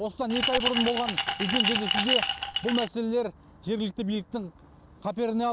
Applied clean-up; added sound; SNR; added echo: none; Glass; -1 dB; none.